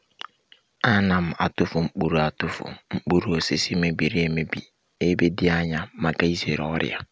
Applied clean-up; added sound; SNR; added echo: none; none; none; none.